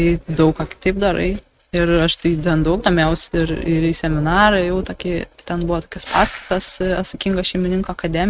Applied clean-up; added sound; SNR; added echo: neural mask model RNNoise.